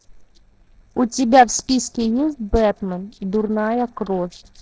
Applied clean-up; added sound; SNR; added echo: neural separator model SepFormer DNS4.